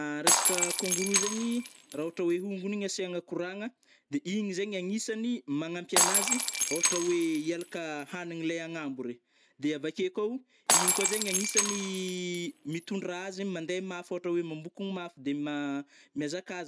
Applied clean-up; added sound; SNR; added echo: none; Shatter; -5 dB; none.